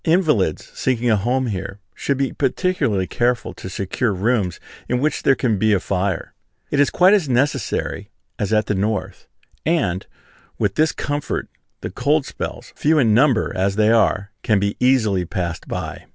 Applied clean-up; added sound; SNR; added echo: none; none; none; none.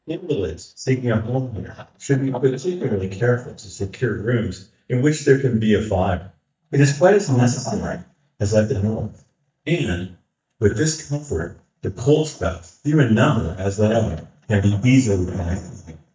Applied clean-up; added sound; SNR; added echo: neural mask model DeepFilterNet 3.